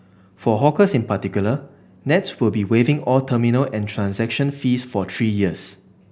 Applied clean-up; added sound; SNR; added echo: none; none; none; none.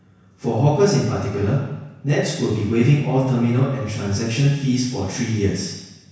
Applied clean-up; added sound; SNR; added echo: none; none; none; reverberation time 1.1 s.